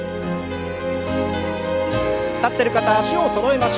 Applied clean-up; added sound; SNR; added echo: none; none; none; none.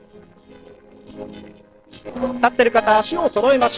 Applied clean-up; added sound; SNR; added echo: neural separator model SepFormer DNS4.